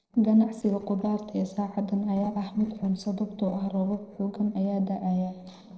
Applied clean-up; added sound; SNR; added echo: neural separator model SepFormer DNS4.